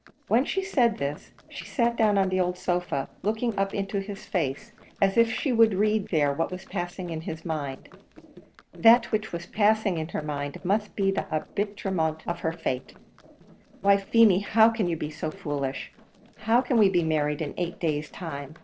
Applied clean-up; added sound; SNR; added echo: neural separator model SepFormer DNS4.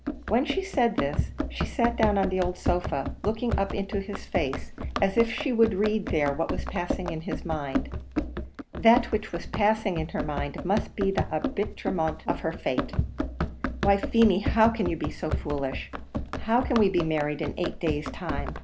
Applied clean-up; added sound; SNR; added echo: none; Run; 5 dB; none.